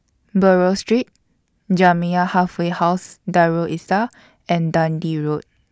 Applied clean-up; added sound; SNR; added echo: none; none; none; none.